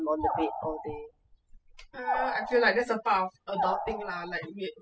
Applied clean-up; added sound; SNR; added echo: classical method spectral subtraction.